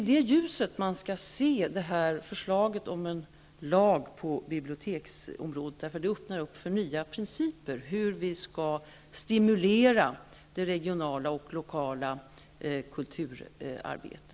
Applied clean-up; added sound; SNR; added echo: none; none; none; none.